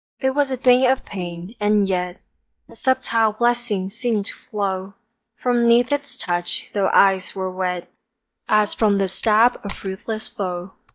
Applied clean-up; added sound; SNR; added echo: neural mask model DeepFilterNet 3.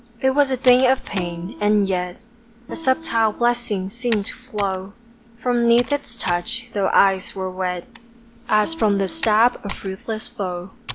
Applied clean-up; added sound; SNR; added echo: none; Guitar + Computer keyboard; 15 dB; none.